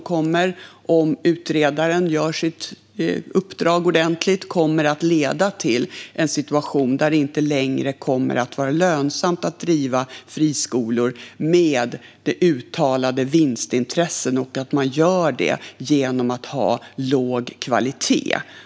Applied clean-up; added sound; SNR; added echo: none; none; none; none.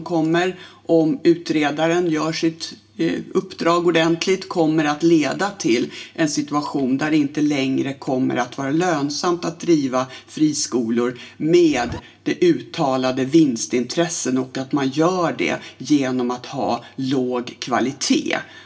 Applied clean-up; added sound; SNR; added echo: none; Zipper (clothing); 13 dB; reverberation time 0.2 s.